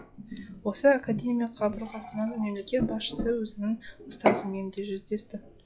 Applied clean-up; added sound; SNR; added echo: classical method log-MMSE.